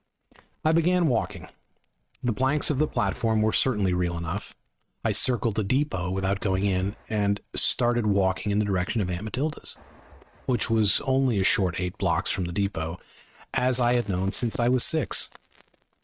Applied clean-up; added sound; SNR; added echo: neural mask model RNNoise.